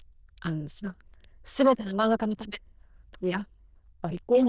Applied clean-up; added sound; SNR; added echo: neural diffusion model UNIVERSE++.